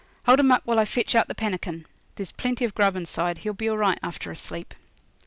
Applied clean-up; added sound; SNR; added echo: none; none; none; none.